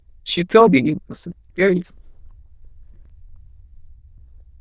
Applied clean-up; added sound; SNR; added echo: neural diffusion model UNIVERSE++.